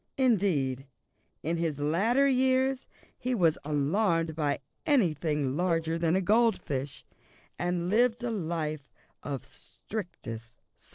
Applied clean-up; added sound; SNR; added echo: neural separator model SepFormer DNS4.